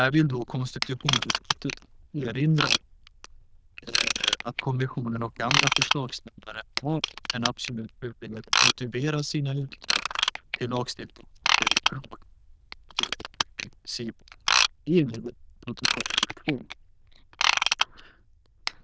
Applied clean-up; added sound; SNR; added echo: neural diffusion model UNIVERSE++.